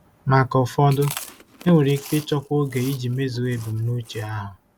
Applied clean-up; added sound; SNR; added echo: none; Chewing, mastication; 18 dB; none.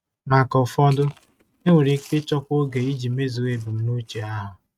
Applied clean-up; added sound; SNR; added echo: neural mask model RNNoise.